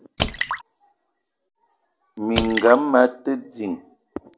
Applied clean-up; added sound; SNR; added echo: none; Drip / Splash, splatter; 8 dB; none.